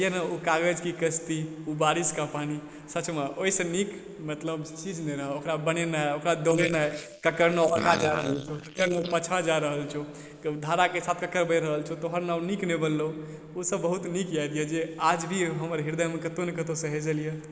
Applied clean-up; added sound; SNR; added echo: neural mask model Resemble Enhance denoiser.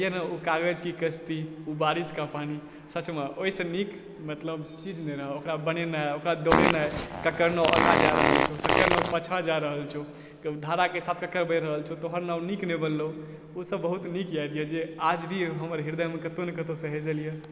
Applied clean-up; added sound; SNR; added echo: none; Fart; -5 dB; none.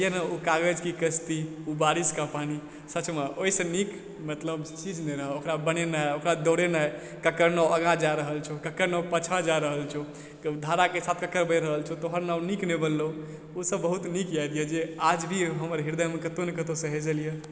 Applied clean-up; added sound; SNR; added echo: none; none; none; none.